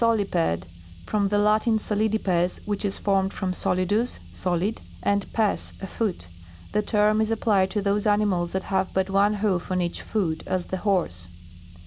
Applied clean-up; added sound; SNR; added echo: none; Car; 18 dB; none.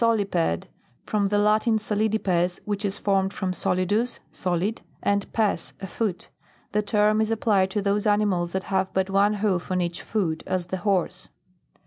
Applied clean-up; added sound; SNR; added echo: none; none; none; none.